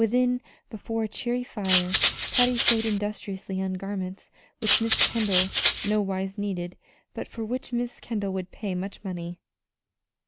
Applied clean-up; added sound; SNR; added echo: none; Rattle (instrument); -2 dB; none.